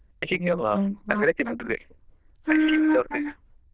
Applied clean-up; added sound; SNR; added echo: neural diffusion model UNIVERSE++.